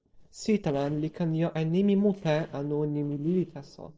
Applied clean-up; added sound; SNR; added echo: neural separator model SepFormer DNS4.